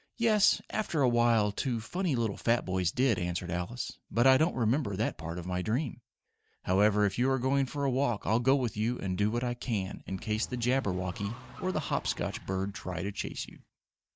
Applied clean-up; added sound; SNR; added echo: neural mask model DeepFilterNet 3.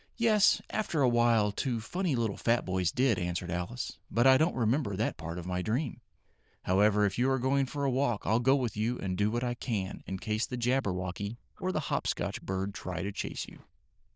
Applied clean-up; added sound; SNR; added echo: neural diffusion model UNIVERSE++.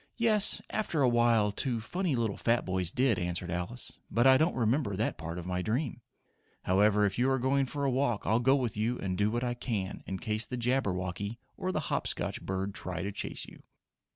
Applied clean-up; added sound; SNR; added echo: none; none; none; none.